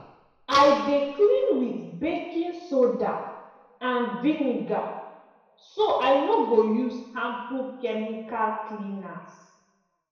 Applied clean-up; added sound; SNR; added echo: none; none; none; reverberation time 1.0 s.